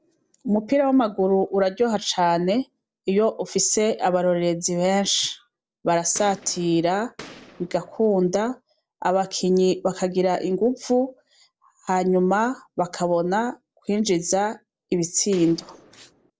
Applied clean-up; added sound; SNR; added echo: neural separator model SepFormer DNS4.